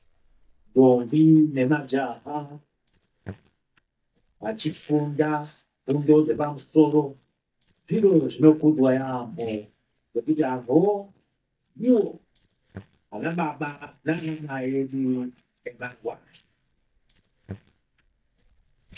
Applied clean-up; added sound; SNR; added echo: neural mask model DeepFilterNet 3.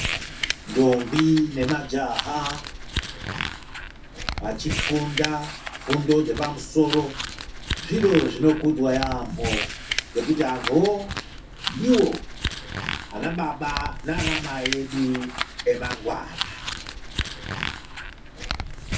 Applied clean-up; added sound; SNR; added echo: none; Crumpling, crinkling; 6 dB; reverberation time 0.3 s.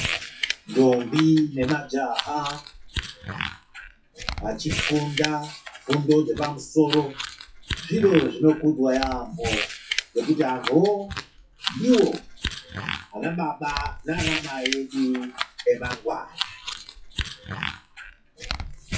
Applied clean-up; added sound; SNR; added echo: classical method WPE with log-MMSE.